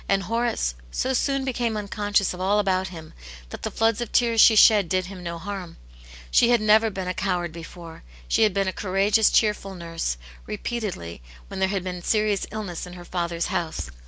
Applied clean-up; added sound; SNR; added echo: none; none; none; none.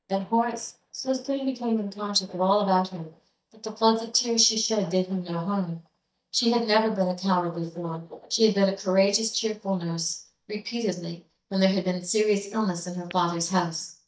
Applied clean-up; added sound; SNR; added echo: neural mask model DeepFilterNet 3.